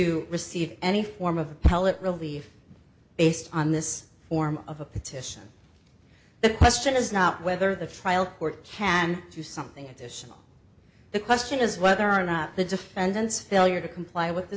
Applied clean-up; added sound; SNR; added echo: none; none; none; none.